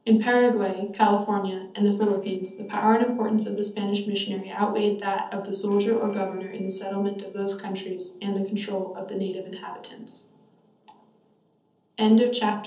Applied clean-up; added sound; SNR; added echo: neural separator model SepFormer DNS4.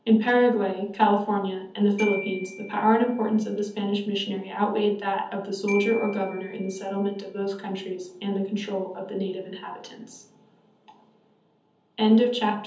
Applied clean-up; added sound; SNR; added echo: none; Glockenspiel; 16 dB; reverberation time 0.7 s.